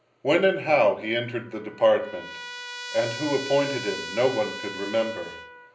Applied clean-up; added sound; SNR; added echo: none; Trumpet; 12 dB; reverberation time 0.5 s.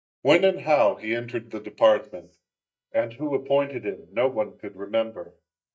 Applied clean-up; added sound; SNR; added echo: neural mask model DeepFilterNet 3.